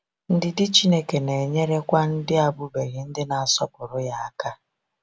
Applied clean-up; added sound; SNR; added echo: none; none; none; none.